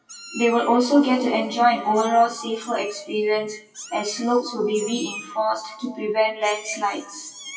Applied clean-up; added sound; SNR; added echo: classical method WPE with log-MMSE.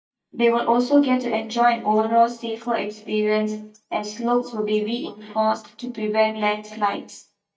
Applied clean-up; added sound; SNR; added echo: neural mask model DeepFilterNet 3.